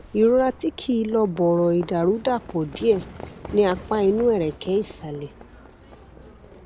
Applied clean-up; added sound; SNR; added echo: none; Livestock, farm animals, working animals; 18 dB; none.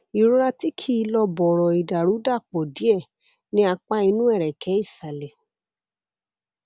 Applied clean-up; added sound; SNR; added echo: none; none; none; none.